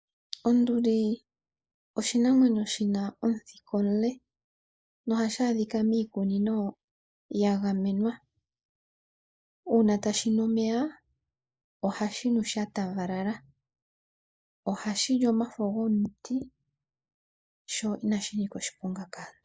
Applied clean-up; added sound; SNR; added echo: neural mask model Resemble Enhance denoiser.